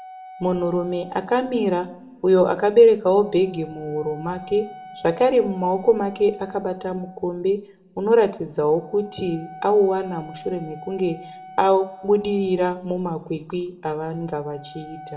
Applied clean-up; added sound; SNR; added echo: none; Wind instrument, woodwind instrument; 20 dB; reverberation time 0.8 s.